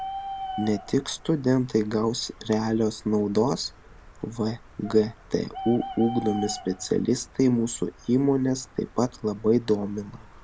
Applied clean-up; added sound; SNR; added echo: none; Bird; 15 dB; none.